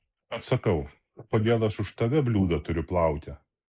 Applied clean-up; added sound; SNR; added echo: neural mask model Resemble Enhance denoiser.